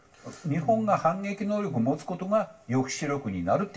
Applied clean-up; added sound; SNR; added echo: none; none; none; reverberation time 0.2 s.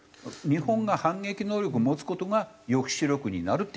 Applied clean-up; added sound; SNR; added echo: none; none; none; none.